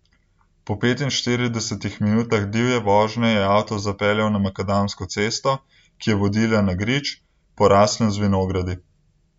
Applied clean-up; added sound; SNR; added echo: none; none; none; none.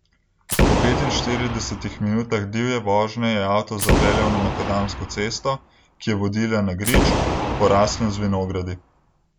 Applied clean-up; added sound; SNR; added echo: none; Boom; 0 dB; none.